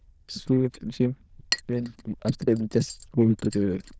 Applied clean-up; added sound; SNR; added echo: neural diffusion model UNIVERSE++.